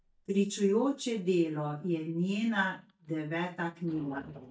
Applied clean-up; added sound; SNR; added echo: neural mask model DeepFilterNet 3.